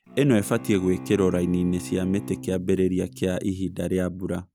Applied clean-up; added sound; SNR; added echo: none; Bowed string instrument; 14 dB; none.